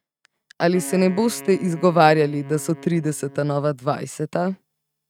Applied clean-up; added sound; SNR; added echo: neural mask model RNNoise.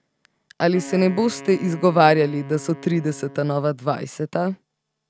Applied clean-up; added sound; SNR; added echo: none; Wind instrument, woodwind instrument; 18 dB; none.